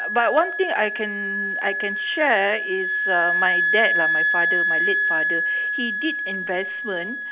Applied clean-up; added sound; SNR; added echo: none; Wind instrument, woodwind instrument; -2 dB; none.